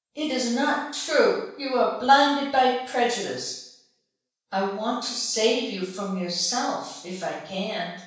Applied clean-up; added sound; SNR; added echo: none; none; none; reverberation time 0.7 s.